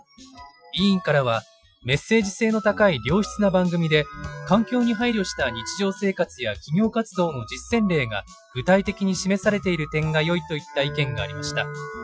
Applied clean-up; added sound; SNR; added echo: classical method Wiener filter.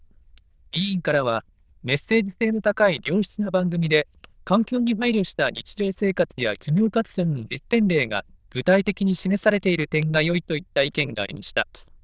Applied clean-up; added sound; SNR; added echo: neural diffusion model UNIVERSE++.